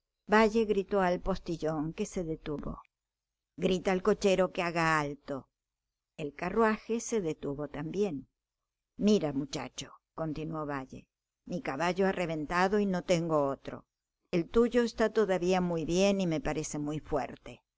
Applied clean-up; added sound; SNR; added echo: none; none; none; none.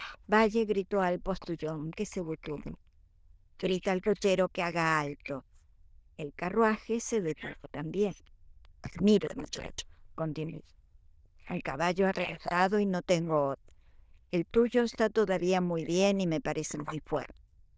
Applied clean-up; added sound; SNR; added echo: neural diffusion model UNIVERSE++.